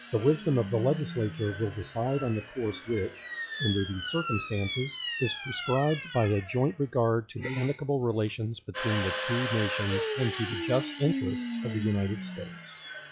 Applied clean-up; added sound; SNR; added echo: classical method log-MMSE.